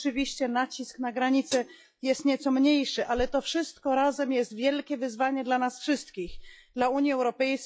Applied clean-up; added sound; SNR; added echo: classical method log-MMSE.